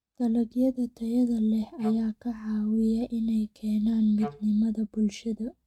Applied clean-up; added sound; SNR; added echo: neural mask model RNNoise.